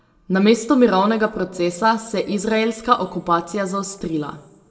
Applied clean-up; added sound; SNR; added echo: none; none; none; reverberation time 1.1 s.